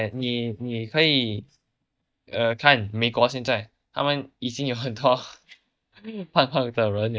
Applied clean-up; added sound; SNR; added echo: neural mask model DeepFilterNet 3.